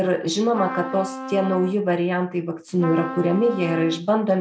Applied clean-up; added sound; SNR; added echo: none; Trumpet; 11 dB; none.